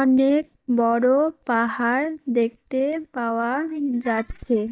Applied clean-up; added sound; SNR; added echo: neural mask model DeepFilterNet 3.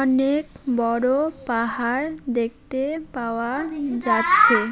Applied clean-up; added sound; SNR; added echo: none; none; none; none.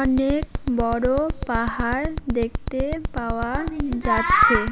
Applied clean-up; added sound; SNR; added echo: none; Alarm; 6 dB; none.